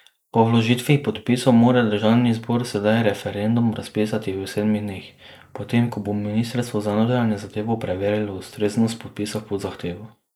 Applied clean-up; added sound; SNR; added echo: neural mask model Resemble Enhance denoiser.